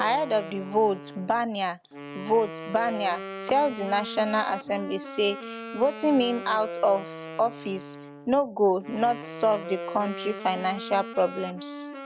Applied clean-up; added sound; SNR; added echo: none; Wind instrument, woodwind instrument; 12 dB; none.